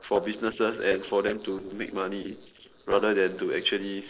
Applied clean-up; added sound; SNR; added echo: neural separator model SepFormer DNS4.